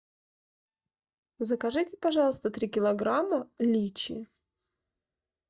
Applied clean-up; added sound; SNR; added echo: neural mask model DeepFilterNet 3.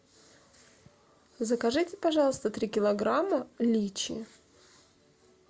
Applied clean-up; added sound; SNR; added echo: none; none; none; none.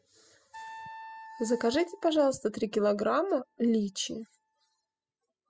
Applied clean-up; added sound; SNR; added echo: classical method spectral subtraction.